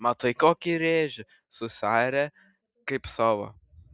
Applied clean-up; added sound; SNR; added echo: none; none; none; none.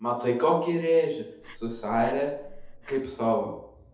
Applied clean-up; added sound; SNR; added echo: none; Breathing; 15 dB; reverberation time 2.1 s.